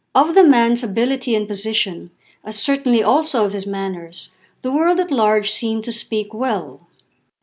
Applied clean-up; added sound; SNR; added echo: none; none; none; none.